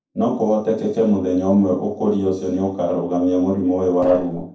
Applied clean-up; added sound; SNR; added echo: neural separator model SepFormer DNS4.